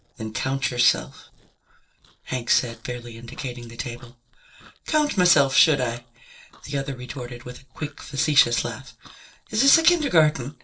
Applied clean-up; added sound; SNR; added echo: neural separator model SepFormer DNS4.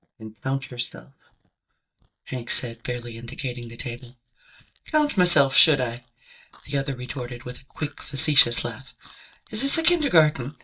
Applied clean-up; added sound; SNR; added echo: neural mask model DeepFilterNet 3.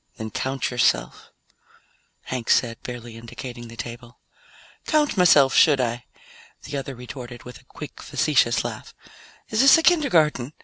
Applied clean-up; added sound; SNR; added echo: none; none; none; none.